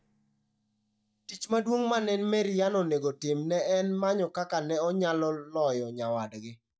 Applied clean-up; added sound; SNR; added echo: neural mask model DeepFilterNet 3.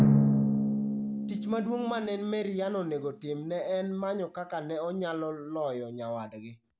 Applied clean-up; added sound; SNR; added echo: none; Drum; -2 dB; none.